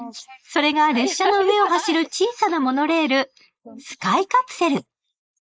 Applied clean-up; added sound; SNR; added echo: neural mask model Resemble Enhance denoiser.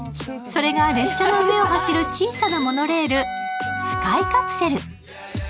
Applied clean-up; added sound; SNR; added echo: none; Wind instrument, woodwind instrument; 5 dB; none.